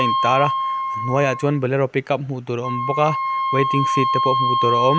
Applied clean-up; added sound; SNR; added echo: none; Wind instrument, woodwind instrument; 0 dB; none.